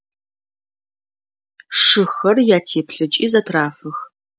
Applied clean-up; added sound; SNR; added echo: none; none; none; none.